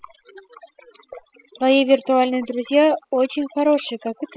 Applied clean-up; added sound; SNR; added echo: classical method spectral subtraction.